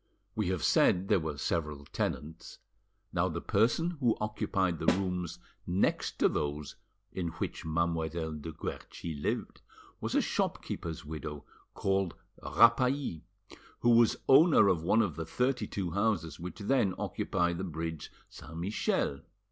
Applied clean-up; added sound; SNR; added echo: none; Snare drum; 5 dB; none.